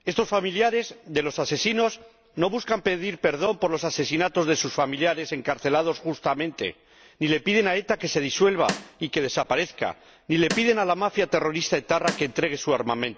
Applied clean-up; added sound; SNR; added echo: none; Snare drum; 8 dB; none.